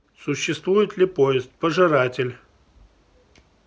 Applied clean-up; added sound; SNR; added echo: none; none; none; none.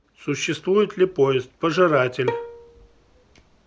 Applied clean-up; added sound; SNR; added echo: none; Bowed string instrument; 10 dB; none.